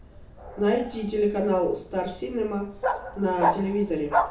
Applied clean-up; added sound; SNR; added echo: none; Bark; 4 dB; reverberation time 0.7 s.